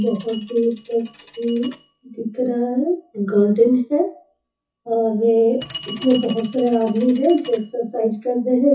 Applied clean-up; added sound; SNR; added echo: classical method WPE with log-MMSE.